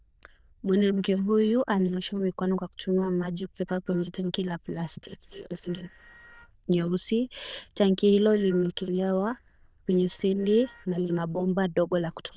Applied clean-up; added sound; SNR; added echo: neural diffusion model UNIVERSE++.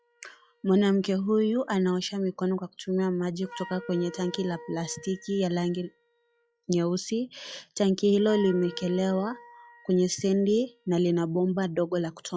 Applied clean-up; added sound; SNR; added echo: classical method log-MMSE.